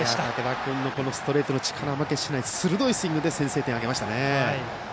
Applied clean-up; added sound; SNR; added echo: none; none; none; none.